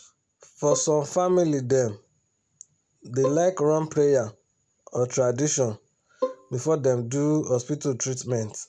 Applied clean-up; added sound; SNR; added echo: none; Bowed string instrument; 8 dB; none.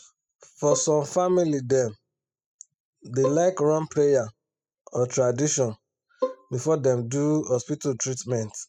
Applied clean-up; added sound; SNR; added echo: classical method spectral subtraction.